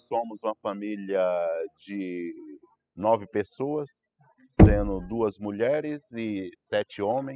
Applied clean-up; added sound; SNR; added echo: classical method spectral subtraction.